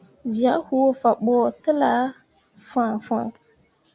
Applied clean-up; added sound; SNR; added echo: none; none; none; none.